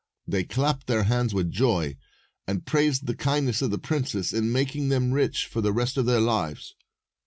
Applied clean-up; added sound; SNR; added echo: none; none; none; none.